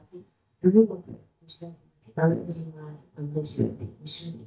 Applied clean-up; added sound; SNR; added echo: neural mask model DeepFilterNet 3.